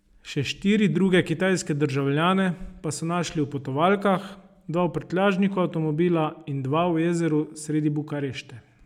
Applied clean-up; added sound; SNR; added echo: none; none; none; none.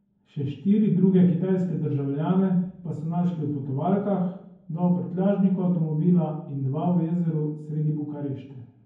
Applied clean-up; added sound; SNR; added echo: none; none; none; reverberation time 0.9 s.